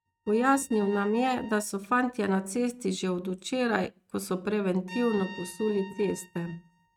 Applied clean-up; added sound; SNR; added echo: neural mask model RNNoise.